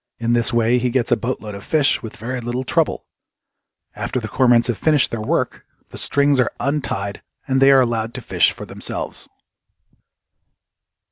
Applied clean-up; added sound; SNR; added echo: none; none; none; none.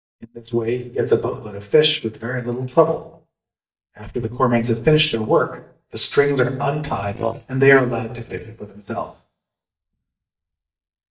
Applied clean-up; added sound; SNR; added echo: neural mask model DeepFilterNet 3.